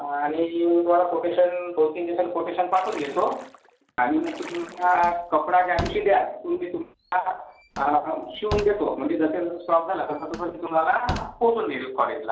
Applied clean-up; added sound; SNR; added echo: none; Splash, splatter + Slam; 14 dB; none.